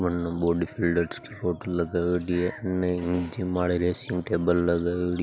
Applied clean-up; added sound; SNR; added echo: none; none; none; none.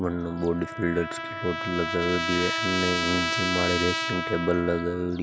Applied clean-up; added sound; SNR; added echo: none; Trumpet; 2 dB; none.